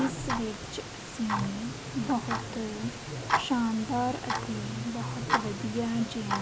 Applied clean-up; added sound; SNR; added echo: none; Tick-tock; 1 dB; none.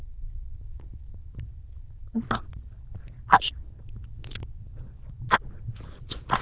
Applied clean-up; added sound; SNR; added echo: neural diffusion model UNIVERSE++.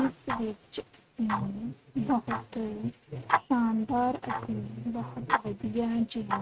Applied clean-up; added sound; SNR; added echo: neural mask model RNNoise.